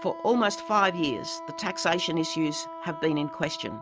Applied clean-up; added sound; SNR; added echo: none; Wind instrument, woodwind instrument; 11 dB; none.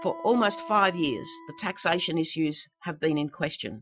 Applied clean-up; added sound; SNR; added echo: classical method Wiener filter.